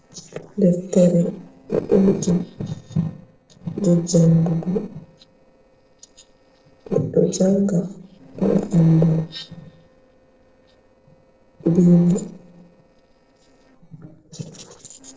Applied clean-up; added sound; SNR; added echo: neural separator model SepFormer DNS4.